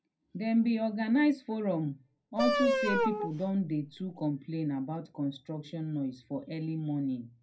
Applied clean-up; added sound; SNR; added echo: none; Wind instrument, woodwind instrument; 0 dB; reverberation time 0.2 s.